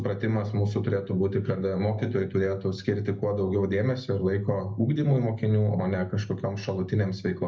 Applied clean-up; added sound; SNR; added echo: none; none; none; reverberation time 0.3 s.